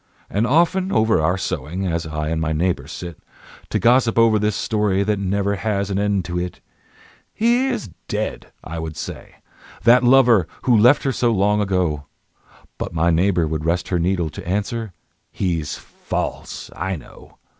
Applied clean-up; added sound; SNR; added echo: none; none; none; none.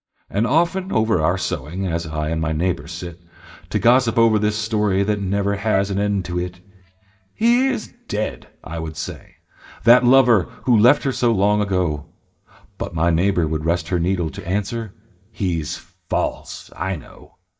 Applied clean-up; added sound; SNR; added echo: neural mask model DeepFilterNet 3.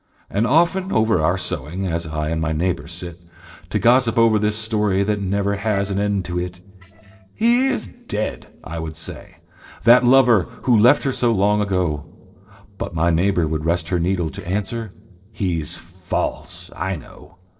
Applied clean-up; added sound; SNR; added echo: neural separator model SepFormer DNS4.